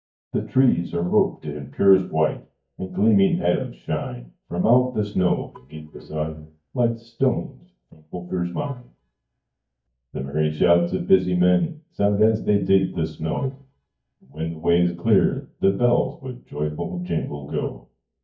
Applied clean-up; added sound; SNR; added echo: neural mask model DeepFilterNet 3.